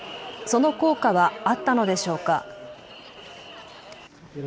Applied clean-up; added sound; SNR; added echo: none; none; none; none.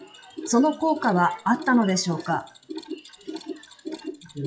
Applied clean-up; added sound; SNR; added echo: classical method WPE with log-MMSE.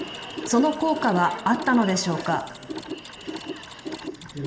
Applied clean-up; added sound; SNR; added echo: none; Mechanisms; 11 dB; reverberation time 2.4 s.